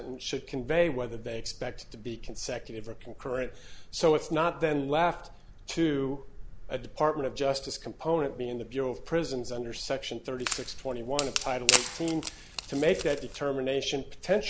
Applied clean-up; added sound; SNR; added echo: none; Wood; 2 dB; none.